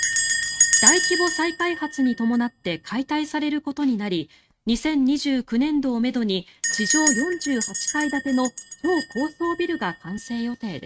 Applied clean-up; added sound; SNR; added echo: neural mask model RNNoise.